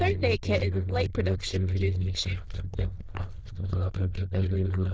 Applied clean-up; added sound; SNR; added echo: neural diffusion model UNIVERSE++.